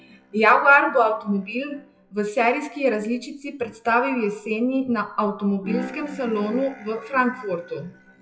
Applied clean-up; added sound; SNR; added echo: classical method WPE with log-MMSE.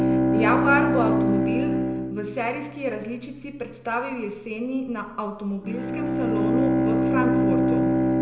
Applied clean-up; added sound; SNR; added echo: none; Bowed string instrument; -5 dB; reverberation time 0.8 s.